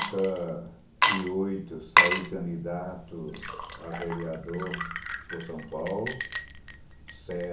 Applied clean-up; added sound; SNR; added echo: none; Water / Liquid; -3 dB; reverberation time 0.8 s.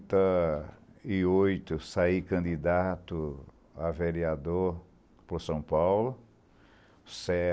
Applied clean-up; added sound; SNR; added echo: none; none; none; none.